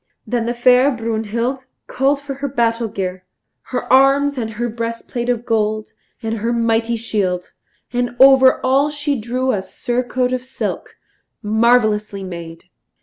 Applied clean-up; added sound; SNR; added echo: none; none; none; none.